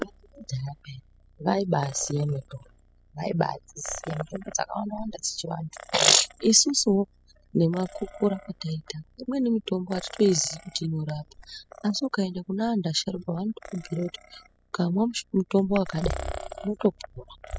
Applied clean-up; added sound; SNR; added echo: classical method spectral subtraction.